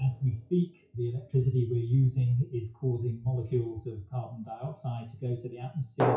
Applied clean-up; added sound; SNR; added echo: classical method WPE with log-MMSE.